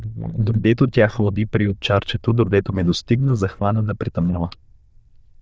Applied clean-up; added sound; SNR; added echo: neural diffusion model UNIVERSE++.